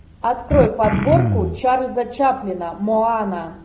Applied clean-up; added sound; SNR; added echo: none; Cough; 1 dB; none.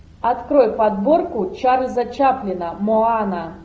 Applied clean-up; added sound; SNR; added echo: none; none; none; none.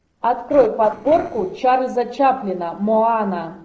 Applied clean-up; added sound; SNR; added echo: neural separator model SepFormer DNS4.